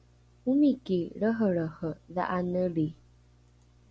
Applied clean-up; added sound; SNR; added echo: none; none; none; none.